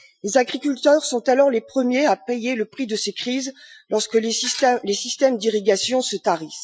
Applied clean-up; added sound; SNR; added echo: classical method Wiener filter.